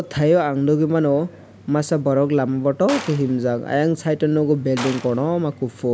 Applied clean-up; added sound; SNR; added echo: none; Gunshot, gunfire; 17 dB; none.